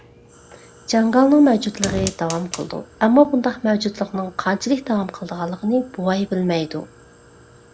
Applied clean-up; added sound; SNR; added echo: none; Fire; 17 dB; none.